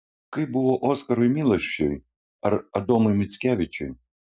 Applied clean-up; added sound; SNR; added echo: none; none; none; none.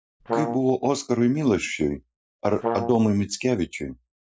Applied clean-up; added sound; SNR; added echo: none; Brass instrument; 4 dB; none.